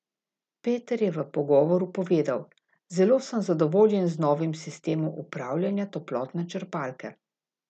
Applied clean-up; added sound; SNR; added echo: none; none; none; none.